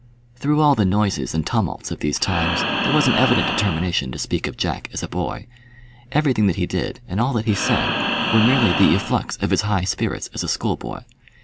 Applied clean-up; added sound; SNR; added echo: none; Breathing; 1 dB; none.